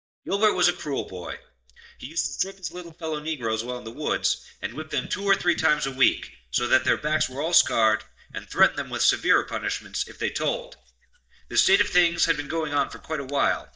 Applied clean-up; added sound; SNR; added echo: neural mask model DeepFilterNet 3.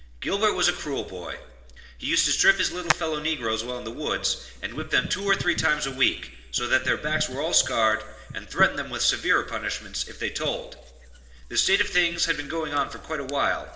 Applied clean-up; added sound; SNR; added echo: none; Hands; 14 dB; reverberation time 1.1 s.